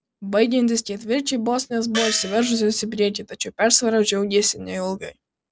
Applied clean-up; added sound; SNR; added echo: none; Gong; 7 dB; none.